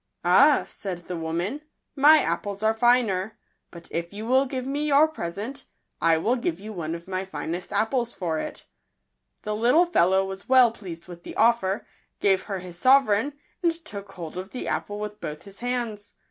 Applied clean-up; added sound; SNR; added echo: none; none; none; none.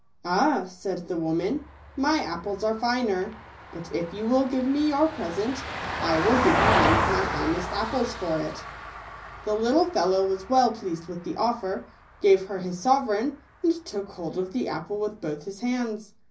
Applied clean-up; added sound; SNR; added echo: none; Vehicle; 6 dB; reverberation time 0.5 s.